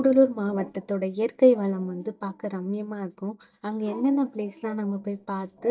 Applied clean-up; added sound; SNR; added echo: neural mask model DeepFilterNet 3.